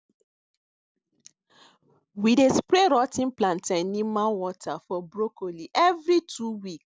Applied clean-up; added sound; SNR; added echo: none; none; none; none.